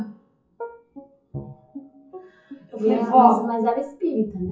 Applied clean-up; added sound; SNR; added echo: classical method WPE with log-MMSE.